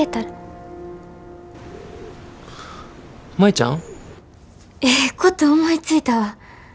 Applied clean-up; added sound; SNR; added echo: none; none; none; none.